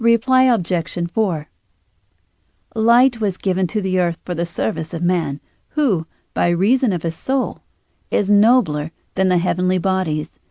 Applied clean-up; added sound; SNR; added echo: none; none; none; none.